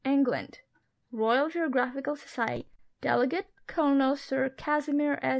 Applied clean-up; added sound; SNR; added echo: none; none; none; none.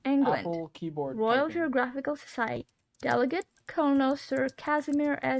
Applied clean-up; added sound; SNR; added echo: neural mask model RNNoise.